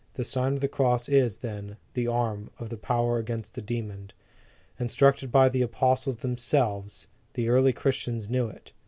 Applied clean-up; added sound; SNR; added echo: none; none; none; none.